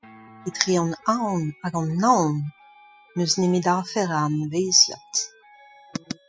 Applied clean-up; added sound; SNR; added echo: classical method spectral subtraction.